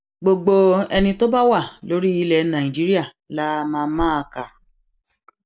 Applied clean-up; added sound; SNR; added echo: none; Thump, thud; 15 dB; none.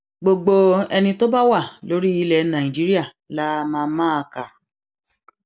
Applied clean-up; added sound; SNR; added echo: none; none; none; none.